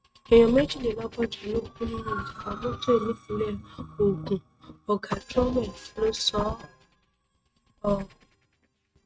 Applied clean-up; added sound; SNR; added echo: neural mask model RNNoise.